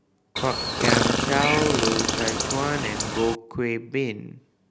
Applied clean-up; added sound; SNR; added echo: none; Chirp, tweet; -3 dB; none.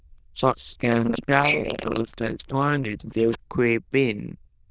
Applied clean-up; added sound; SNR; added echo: neural diffusion model UNIVERSE++.